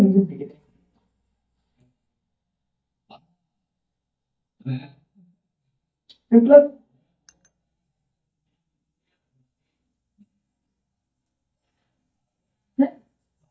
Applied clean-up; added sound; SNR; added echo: neural mask model DeepFilterNet 3.